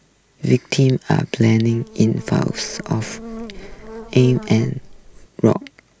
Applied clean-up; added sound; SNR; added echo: none; Buzz; 16 dB; none.